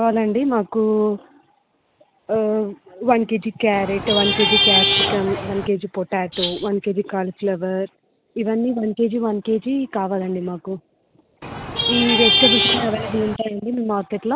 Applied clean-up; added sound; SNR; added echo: none; Traffic noise, roadway noise / Vehicle horn, car horn, honking + Rattle (instrument); -2 dB; none.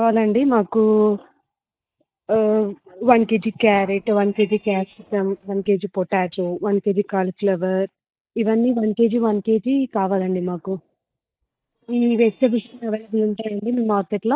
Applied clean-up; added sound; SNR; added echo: neural mask model DeepFilterNet 3.